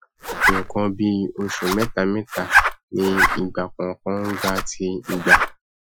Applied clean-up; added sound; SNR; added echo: classical method Wiener filter.